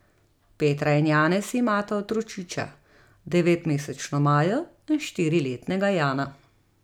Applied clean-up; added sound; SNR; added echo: none; none; none; none.